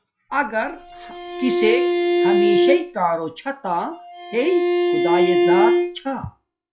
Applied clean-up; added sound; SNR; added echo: classical method log-MMSE.